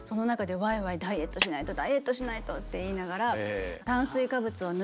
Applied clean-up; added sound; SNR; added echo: none; Clapping; 5 dB; none.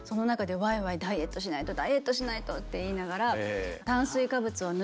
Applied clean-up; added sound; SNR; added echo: none; none; none; none.